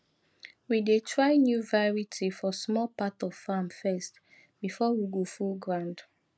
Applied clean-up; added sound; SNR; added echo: none; none; none; none.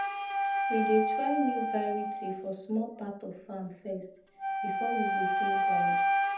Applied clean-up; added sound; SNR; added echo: none; Wind instrument, woodwind instrument; -3 dB; reverberation time 0.6 s.